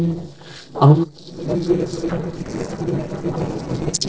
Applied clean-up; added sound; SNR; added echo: neural separator model SepFormer DNS4.